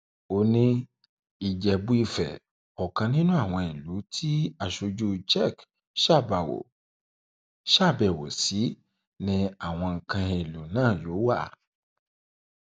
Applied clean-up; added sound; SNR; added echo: none; none; none; none.